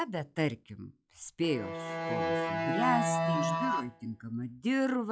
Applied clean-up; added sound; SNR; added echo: classical method log-MMSE.